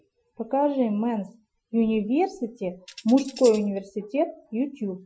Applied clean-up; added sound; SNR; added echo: classical method Wiener filter.